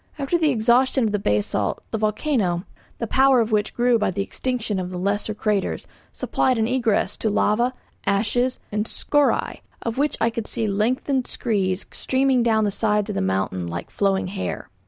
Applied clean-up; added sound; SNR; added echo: none; none; none; none.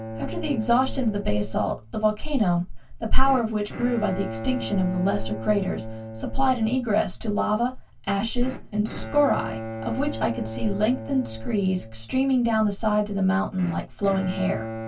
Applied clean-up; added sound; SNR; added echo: none; Bowed string instrument; 13 dB; reverberation time 0.1 s.